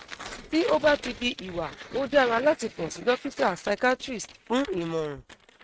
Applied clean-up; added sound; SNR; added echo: neural mask model RNNoise.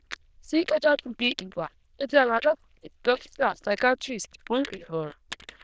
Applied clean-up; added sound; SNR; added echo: neural diffusion model UNIVERSE++.